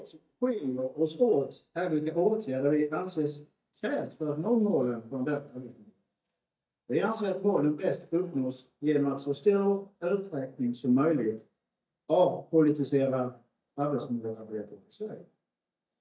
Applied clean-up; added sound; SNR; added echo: neural mask model DeepFilterNet 3.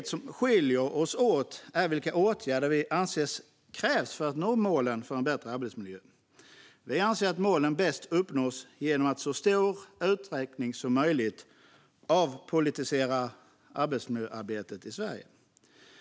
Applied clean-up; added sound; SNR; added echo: none; none; none; none.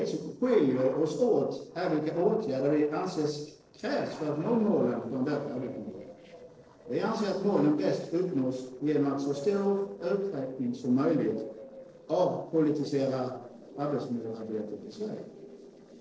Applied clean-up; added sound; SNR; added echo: neural separator model SepFormer DNS4.